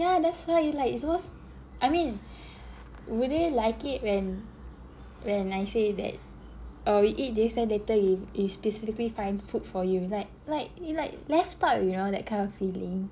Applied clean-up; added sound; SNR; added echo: none; none; none; none.